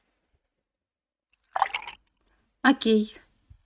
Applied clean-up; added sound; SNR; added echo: neural mask model RNNoise.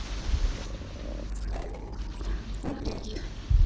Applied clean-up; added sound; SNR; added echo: neural separator model SepFormer DNS4.